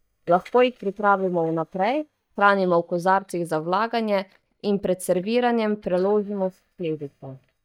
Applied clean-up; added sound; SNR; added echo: neural mask model DeepFilterNet 3.